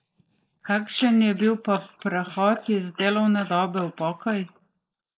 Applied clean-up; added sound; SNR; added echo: neural mask model Resemble Enhance denoiser.